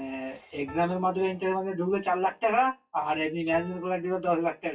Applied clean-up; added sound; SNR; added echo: classical method WPE with log-MMSE.